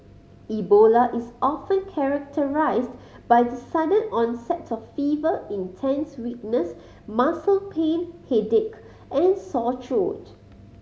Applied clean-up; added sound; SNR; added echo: none; none; none; none.